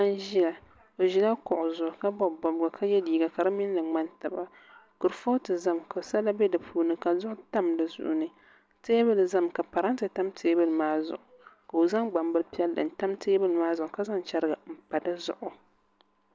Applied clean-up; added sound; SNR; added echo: none; none; none; none.